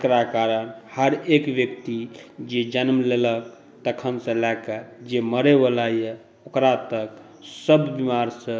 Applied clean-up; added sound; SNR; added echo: none; none; none; none.